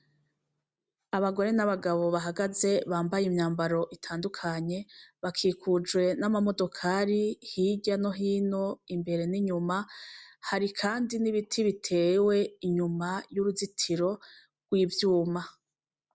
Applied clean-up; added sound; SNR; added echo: none; none; none; none.